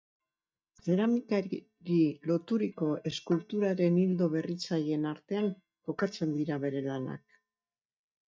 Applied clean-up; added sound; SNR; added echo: neural mask model DeepFilterNet 3.